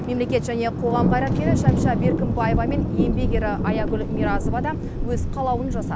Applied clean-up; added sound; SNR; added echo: none; Thunder; -4 dB; none.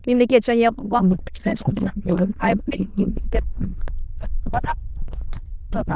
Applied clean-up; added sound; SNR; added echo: neural diffusion model UNIVERSE++.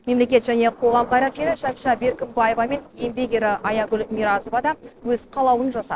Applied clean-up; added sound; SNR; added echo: neural separator model SepFormer DNS4.